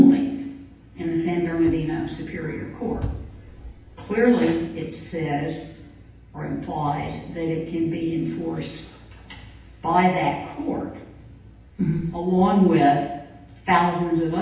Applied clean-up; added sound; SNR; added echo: none; Knock; 19 dB; reverberation time 0.9 s.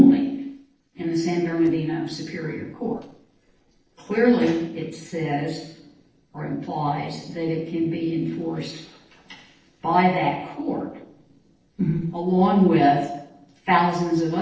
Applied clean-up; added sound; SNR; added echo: neural separator model SepFormer DNS4.